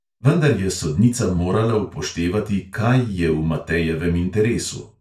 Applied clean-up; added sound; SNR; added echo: none; none; none; reverberation time 0.3 s.